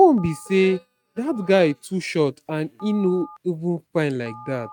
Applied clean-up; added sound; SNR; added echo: neural mask model RNNoise.